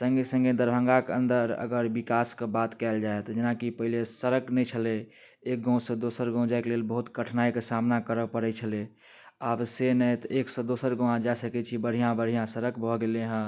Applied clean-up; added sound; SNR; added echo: none; none; none; none.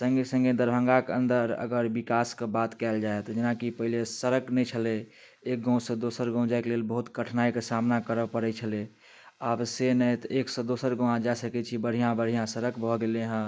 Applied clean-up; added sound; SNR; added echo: neural mask model Resemble Enhance denoiser.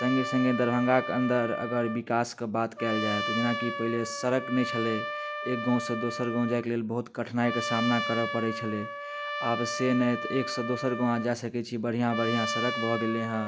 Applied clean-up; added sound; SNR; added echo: none; Trumpet; 6 dB; none.